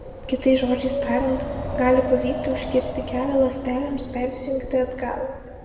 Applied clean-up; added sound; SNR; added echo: none; Wind; 7 dB; reverberation time 1.8 s.